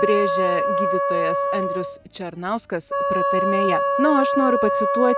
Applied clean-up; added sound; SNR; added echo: none; Wind instrument, woodwind instrument; -2 dB; none.